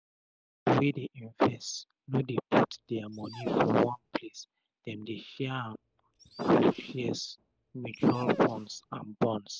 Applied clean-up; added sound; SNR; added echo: none; Dog; 19 dB; none.